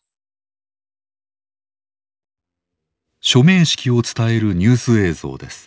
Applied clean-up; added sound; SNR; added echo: none; none; none; none.